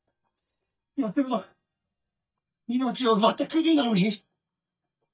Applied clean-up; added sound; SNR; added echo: neural mask model DeepFilterNet 3.